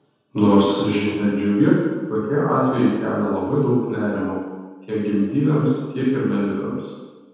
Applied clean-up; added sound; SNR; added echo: none; none; none; reverberation time 1.2 s.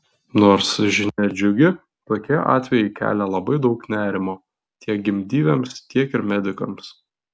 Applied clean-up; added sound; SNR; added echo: none; none; none; none.